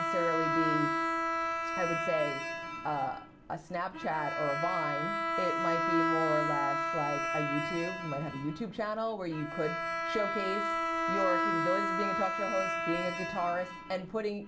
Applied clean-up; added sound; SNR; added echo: none; Bowed string instrument; -2 dB; none.